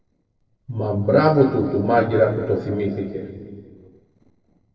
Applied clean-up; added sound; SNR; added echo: neural separator model SepFormer DNS4.